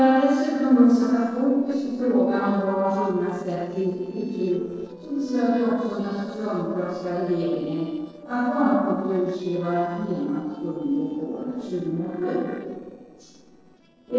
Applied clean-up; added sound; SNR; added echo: neural separator model SepFormer DNS4.